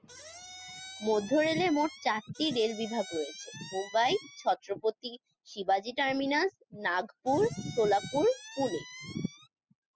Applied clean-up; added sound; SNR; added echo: classical method spectral subtraction.